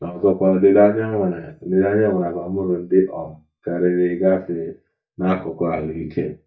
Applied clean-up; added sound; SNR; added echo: neural mask model DeepFilterNet 3.